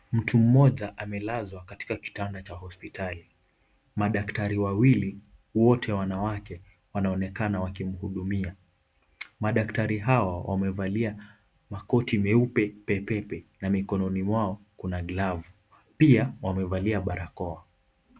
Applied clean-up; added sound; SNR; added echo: none; none; none; none.